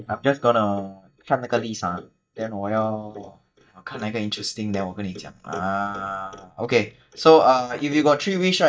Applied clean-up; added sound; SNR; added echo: neural mask model DeepFilterNet 3.